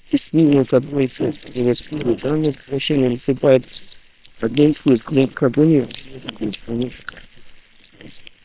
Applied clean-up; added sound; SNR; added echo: neural separator model SepFormer WHAM!.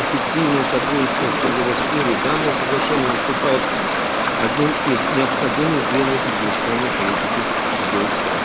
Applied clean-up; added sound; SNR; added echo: none; Stream; -3 dB; none.